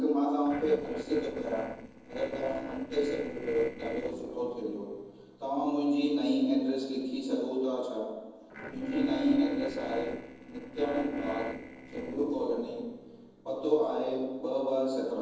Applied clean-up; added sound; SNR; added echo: neural separator model SepFormer DNS4.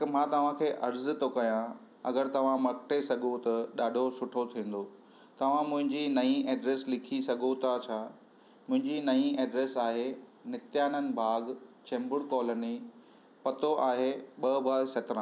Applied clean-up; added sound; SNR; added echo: none; none; none; none.